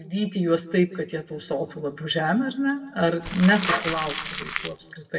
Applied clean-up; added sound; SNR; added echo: none; Crumpling, crinkling; 8 dB; reverberation time 1.1 s.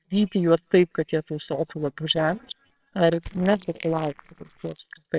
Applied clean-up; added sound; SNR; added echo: neural separator model SepFormer WHAMR!.